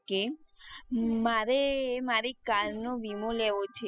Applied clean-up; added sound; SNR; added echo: classical method spectral subtraction.